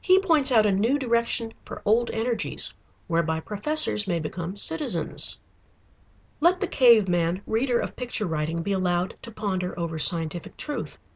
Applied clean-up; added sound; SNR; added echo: none; none; none; none.